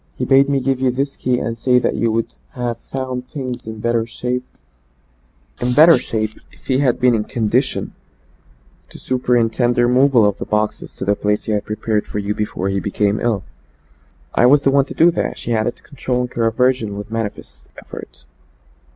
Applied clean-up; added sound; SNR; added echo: none; none; none; none.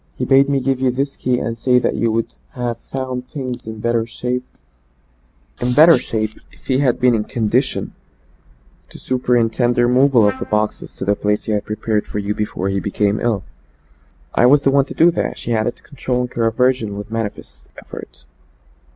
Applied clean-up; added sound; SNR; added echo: none; Trumpet; 19 dB; none.